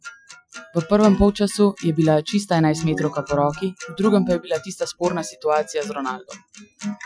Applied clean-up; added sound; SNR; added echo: classical method Wiener filter.